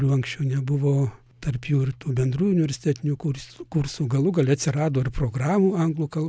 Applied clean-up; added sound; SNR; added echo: none; none; none; none.